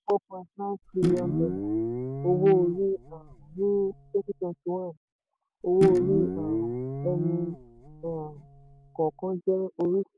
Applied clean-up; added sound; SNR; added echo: none; Guitar; 4 dB; none.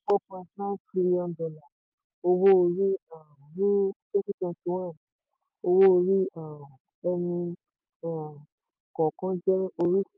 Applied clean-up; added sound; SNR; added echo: none; none; none; none.